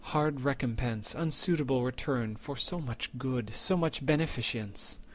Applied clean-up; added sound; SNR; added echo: none; none; none; none.